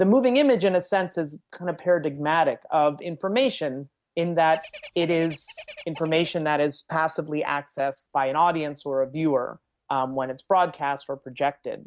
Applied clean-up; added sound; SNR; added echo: neural mask model RNNoise.